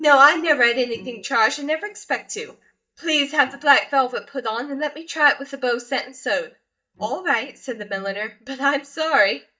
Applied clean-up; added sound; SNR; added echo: neural mask model DeepFilterNet 3.